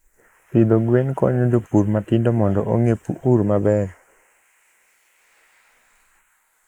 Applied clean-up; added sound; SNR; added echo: neural mask model Resemble Enhance denoiser.